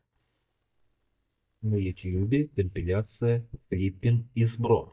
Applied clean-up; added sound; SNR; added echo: neural mask model DeepFilterNet 3.